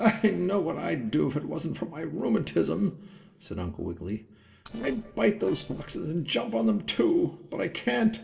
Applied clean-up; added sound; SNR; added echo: neural separator model SepFormer DNS4.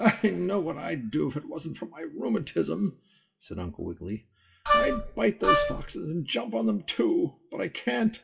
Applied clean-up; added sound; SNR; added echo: classical method WPE with log-MMSE.